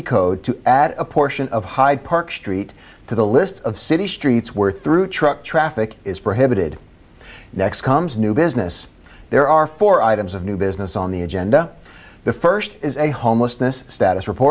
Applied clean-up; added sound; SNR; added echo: none; none; none; none.